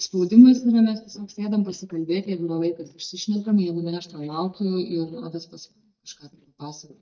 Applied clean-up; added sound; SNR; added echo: neural mask model DeepFilterNet 3.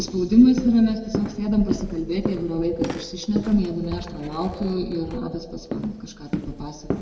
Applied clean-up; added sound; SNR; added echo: none; Walk, footsteps; 10 dB; reverberation time 1.5 s.